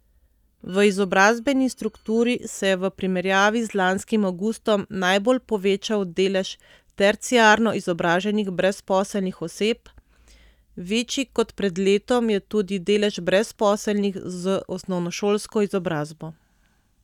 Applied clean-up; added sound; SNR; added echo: neural mask model DeepFilterNet 3.